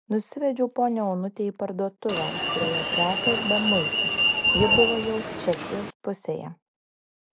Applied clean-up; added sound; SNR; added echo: none; Alarm; -2 dB; none.